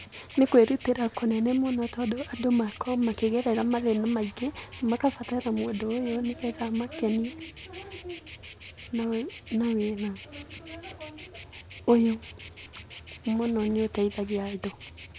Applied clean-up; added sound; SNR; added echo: none; Insect; 2 dB; none.